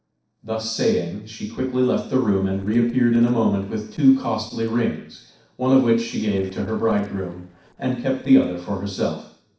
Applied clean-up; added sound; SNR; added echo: neural separator model SepFormer DNS4.